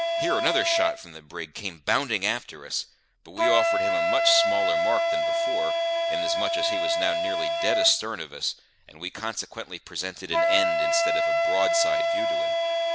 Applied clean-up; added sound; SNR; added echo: none; Wind instrument, woodwind instrument; -4 dB; none.